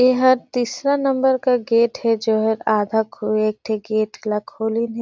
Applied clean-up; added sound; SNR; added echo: none; none; none; none.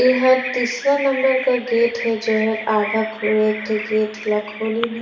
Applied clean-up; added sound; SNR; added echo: none; Bird vocalization, bird call, bird song; 10 dB; reverberation time 1.0 s.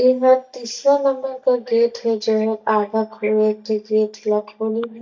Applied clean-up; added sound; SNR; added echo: neural mask model DeepFilterNet 3.